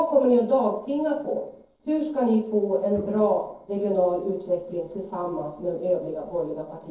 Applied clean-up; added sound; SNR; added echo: neural separator model SepFormer DNS4.